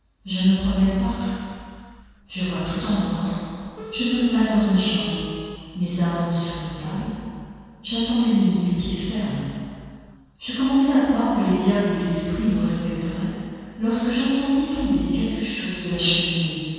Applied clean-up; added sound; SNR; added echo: none; Telephone; 14 dB; reverberation time 2.1 s.